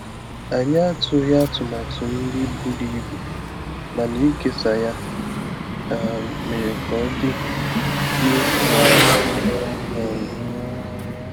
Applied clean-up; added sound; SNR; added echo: none; Engine; -1 dB; none.